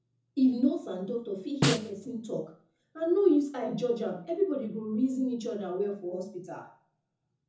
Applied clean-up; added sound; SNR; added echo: none; Snare drum; 1 dB; reverberation time 0.5 s.